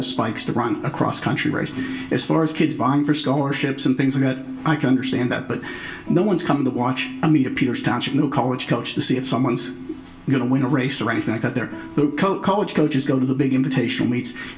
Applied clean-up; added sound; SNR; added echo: none; Guitar; 18 dB; reverberation time 0.2 s.